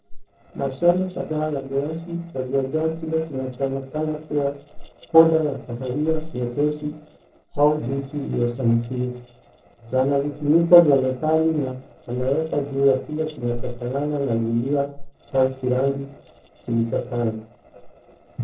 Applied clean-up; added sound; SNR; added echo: neural separator model SepFormer DNS4.